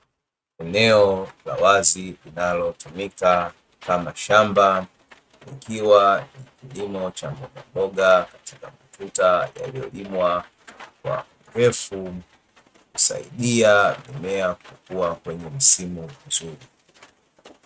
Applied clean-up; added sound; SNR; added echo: neural mask model RNNoise.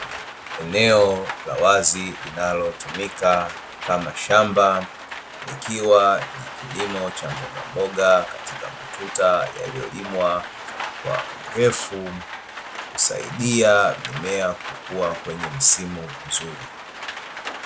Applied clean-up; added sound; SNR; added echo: none; Rain; 12 dB; none.